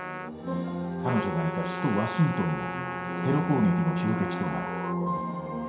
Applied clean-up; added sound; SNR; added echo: none; Trumpet; 9 dB; reverberation time 0.5 s.